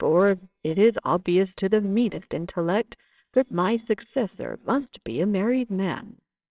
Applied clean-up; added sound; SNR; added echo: neural separator model SepFormer WHAMR!.